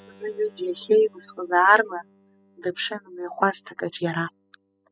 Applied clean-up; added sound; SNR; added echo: classical method spectral subtraction.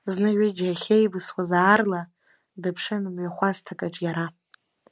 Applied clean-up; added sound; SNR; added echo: none; none; none; none.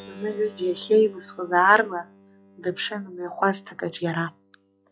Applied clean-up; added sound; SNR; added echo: classical method log-MMSE.